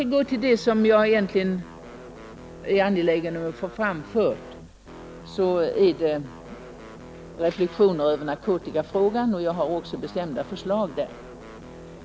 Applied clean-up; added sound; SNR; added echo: none; Guitar; 18 dB; none.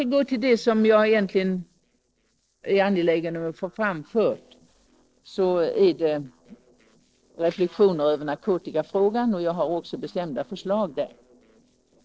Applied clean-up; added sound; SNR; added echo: neural separator model SepFormer DNS4.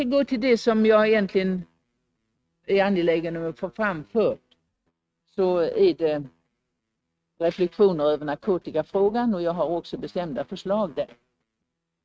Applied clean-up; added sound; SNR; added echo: neural mask model RNNoise.